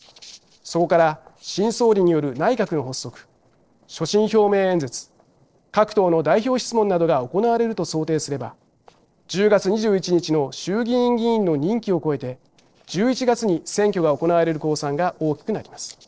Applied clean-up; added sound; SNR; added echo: neural separator model SepFormer DNS4.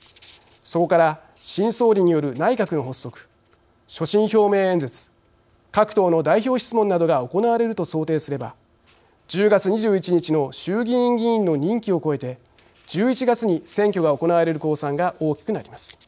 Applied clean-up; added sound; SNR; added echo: none; none; none; none.